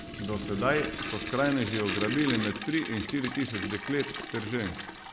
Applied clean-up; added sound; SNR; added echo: none; Toilet flush; 6 dB; none.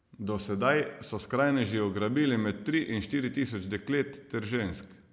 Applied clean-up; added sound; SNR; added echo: none; none; none; none.